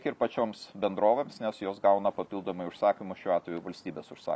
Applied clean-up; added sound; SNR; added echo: none; none; none; none.